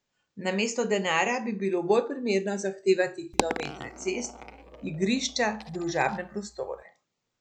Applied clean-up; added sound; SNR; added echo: none; Coin (dropping); 8 dB; none.